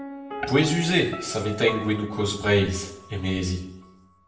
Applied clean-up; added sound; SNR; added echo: none; Piano; 13 dB; reverberation time 0.7 s.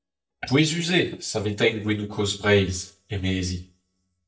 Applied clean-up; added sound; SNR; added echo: neural mask model DeepFilterNet 3.